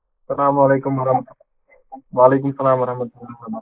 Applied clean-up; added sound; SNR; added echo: neural mask model Resemble Enhance denoiser.